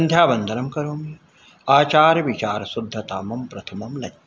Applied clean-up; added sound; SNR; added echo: none; none; none; none.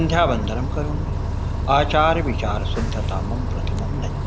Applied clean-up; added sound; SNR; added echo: none; Bus; -1 dB; none.